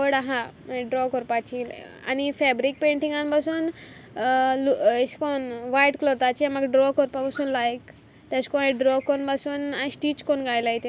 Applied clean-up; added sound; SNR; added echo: none; none; none; none.